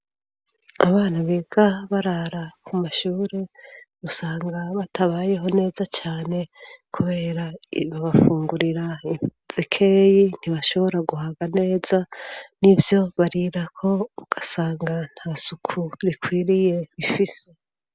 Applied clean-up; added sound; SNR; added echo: none; none; none; none.